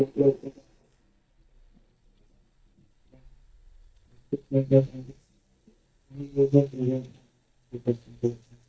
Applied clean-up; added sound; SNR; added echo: neural mask model DeepFilterNet 3.